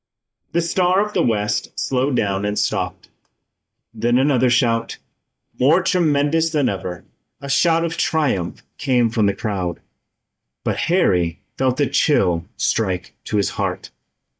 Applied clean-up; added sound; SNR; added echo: neural mask model DeepFilterNet 3.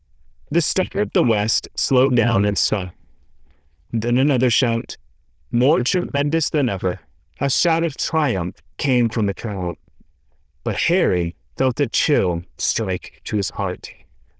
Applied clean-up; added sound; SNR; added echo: neural diffusion model UNIVERSE++.